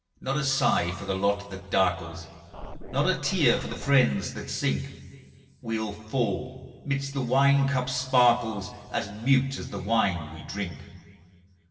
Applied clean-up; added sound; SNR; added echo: none; Scratching (performance technique); 12 dB; reverberation time 2.1 s.